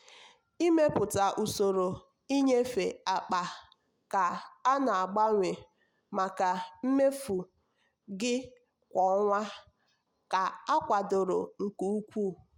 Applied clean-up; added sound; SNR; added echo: none; none; none; none.